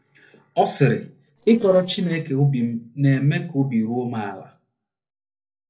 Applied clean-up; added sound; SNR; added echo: neural separator model SepFormer DNS4.